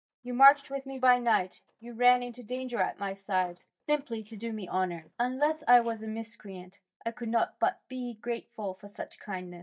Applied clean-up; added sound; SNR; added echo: neural mask model DeepFilterNet 3.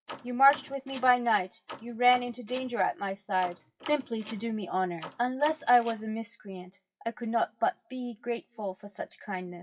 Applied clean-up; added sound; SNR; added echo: classical method WPE with log-MMSE.